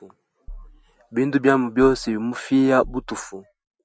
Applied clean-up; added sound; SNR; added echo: none; Bass drum; 20 dB; none.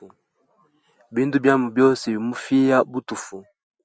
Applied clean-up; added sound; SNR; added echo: none; none; none; none.